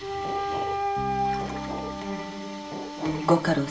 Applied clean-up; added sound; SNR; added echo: none; Glass; 13 dB; reverberation time 0.3 s.